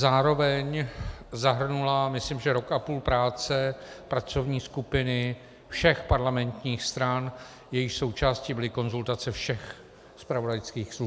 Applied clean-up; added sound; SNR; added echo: none; none; none; none.